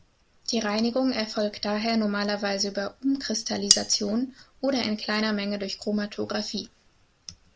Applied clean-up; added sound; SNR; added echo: none; Cutlery, silverware; -4 dB; none.